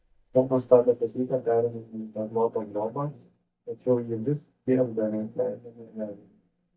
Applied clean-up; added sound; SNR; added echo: neural mask model DeepFilterNet 3.